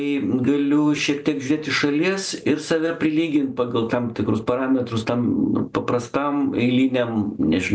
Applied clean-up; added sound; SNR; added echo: none; none; none; none.